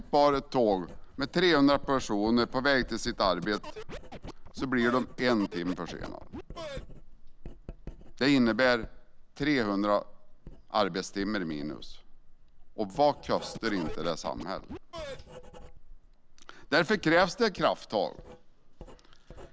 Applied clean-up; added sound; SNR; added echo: none; Writing + Scratching (performance technique); 13 dB; none.